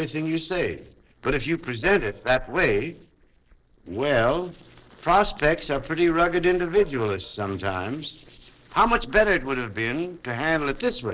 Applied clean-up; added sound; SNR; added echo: neural separator model SepFormer DNS4.